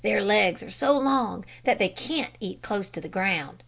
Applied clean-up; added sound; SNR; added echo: none; none; none; none.